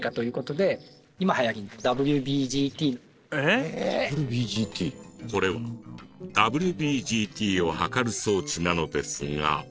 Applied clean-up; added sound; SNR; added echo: neural separator model SepFormer DNS4.